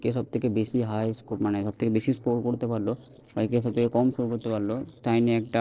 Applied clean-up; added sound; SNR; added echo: neural separator model SepFormer DNS4.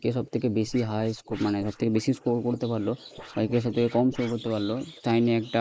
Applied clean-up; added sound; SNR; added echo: neural mask model Resemble Enhance denoiser.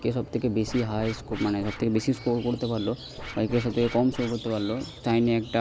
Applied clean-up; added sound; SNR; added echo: none; Scratching (performance technique); 15 dB; none.